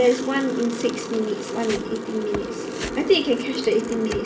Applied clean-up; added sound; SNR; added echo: none; Tearing; 16 dB; reverberation time 0.5 s.